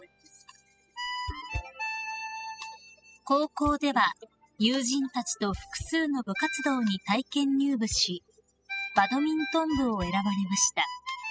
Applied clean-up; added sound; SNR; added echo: classical method spectral subtraction.